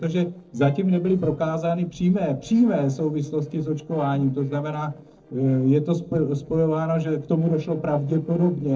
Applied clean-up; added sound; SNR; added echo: neural separator model SepFormer DNS4.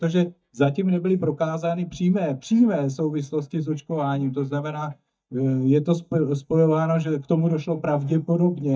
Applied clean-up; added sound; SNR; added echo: neural mask model DeepFilterNet 3.